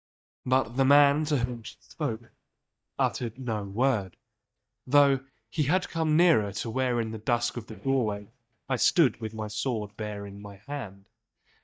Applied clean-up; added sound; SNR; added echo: neural mask model DeepFilterNet 3.